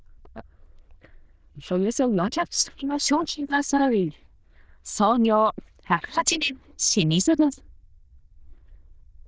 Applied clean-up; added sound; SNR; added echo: neural diffusion model UNIVERSE++.